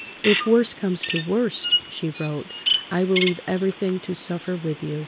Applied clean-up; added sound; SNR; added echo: none; Bird vocalization, bird call, bird song; 5 dB; none.